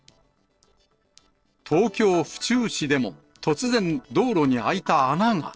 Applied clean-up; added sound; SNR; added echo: neural separator model SepFormer DNS4.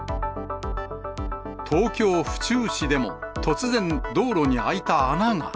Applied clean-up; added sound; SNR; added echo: none; Bass guitar; 19 dB; none.